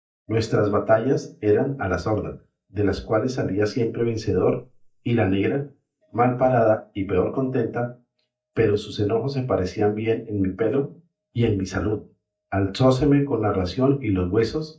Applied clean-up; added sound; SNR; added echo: neural mask model DeepFilterNet 3.